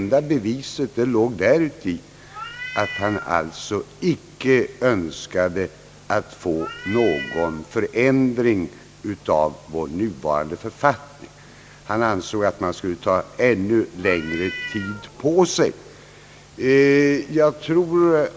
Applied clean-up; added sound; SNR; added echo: none; Meow; 13 dB; none.